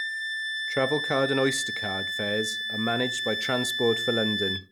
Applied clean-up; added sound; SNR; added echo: none; Wind instrument, woodwind instrument; 2 dB; none.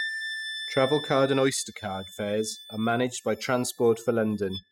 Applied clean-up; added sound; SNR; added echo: classical method spectral subtraction.